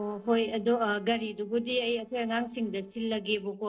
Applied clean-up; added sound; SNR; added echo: neural separator model SepFormer DNS4.